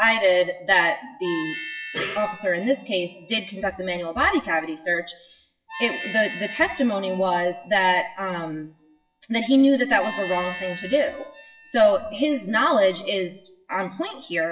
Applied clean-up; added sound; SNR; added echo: classical method WPE with log-MMSE.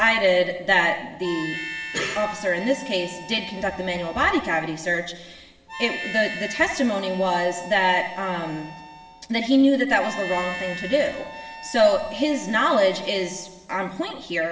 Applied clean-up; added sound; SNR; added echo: none; Harmonica; 13 dB; reverberation time 1.1 s.